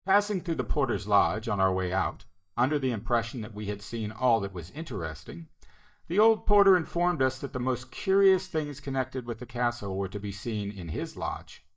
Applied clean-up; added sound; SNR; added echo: neural mask model DeepFilterNet 3.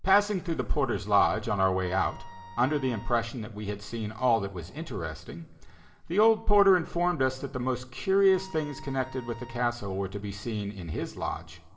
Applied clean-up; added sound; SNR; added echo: none; Wind instrument, woodwind instrument; 20 dB; reverberation time 2.0 s.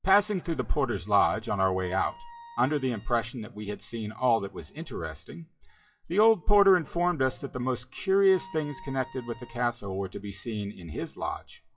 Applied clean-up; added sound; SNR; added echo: classical method WPE with log-MMSE.